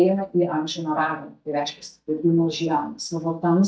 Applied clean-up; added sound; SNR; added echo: neural mask model DeepFilterNet 3.